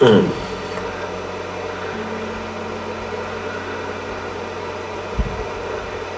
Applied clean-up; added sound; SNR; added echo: none; Piano; 14 dB; reverberation time 0.9 s.